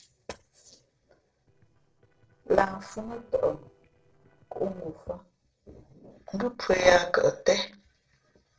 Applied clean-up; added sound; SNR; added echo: neural separator model SepFormer DNS4.